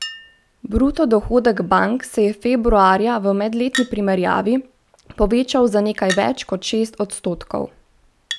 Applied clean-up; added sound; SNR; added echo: none; Chink, clink; 18 dB; none.